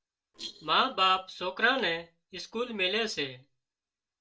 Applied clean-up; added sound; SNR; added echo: neural separator model SepFormer DNS4.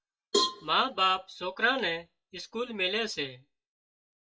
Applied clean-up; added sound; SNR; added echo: classical method WPE with log-MMSE.